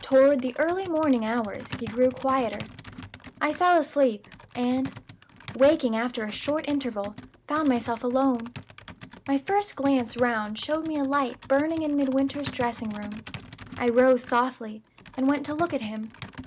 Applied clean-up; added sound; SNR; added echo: none; Computer keyboard; 18 dB; none.